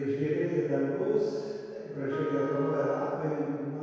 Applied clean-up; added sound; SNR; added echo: none; Wind instrument, woodwind instrument; 14 dB; reverberation time 2.2 s.